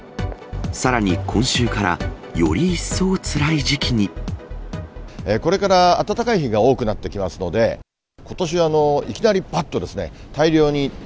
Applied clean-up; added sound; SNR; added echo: none; none; none; none.